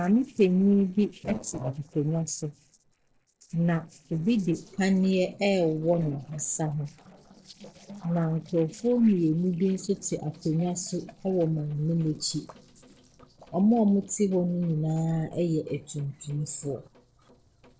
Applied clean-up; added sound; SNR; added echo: neural separator model SepFormer DNS4.